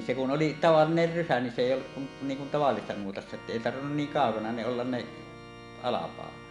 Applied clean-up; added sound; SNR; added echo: none; Accordion + Organ; 16 dB; none.